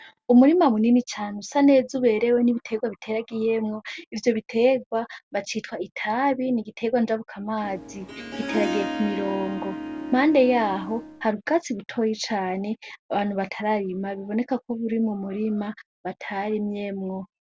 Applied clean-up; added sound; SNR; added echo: none; Harp; 7 dB; none.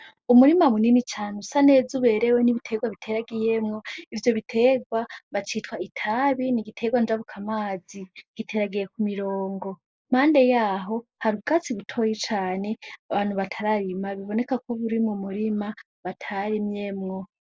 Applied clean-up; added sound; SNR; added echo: neural mask model Resemble Enhance denoiser.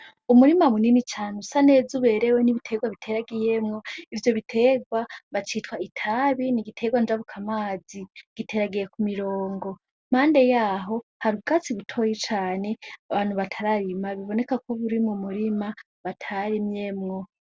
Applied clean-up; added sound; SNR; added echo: none; none; none; none.